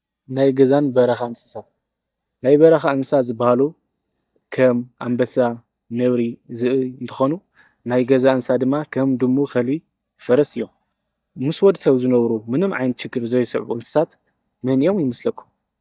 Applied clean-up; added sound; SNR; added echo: neural mask model DeepFilterNet 3.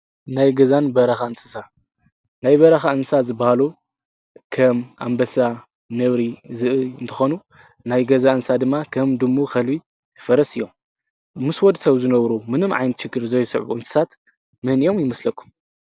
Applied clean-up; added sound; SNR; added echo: none; none; none; none.